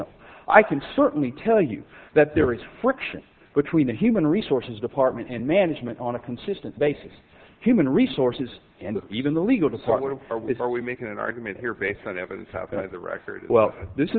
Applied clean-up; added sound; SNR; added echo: none; none; none; none.